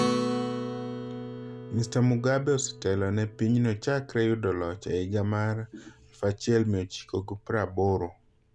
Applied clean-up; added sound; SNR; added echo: none; Acoustic guitar; 9 dB; none.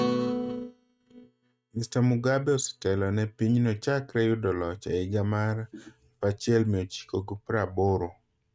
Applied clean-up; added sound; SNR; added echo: neural mask model RNNoise.